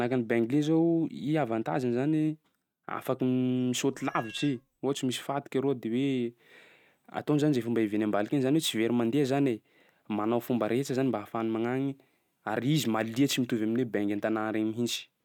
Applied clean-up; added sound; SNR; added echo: neural mask model RNNoise.